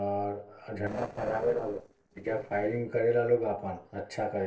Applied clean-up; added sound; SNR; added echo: neural separator model SepFormer DNS4.